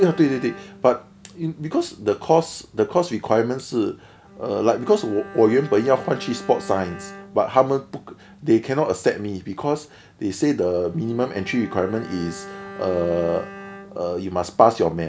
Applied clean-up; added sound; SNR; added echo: none; Bowed string instrument; 19 dB; none.